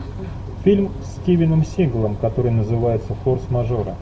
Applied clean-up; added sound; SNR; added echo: none; Bus; 13 dB; reverberation time 0.3 s.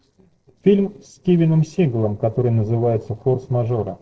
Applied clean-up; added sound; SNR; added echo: neural separator model SepFormer DNS4.